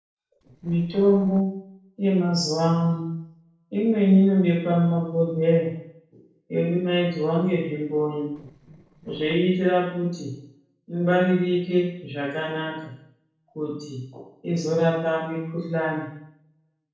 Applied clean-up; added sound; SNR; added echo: neural separator model SepFormer DNS4.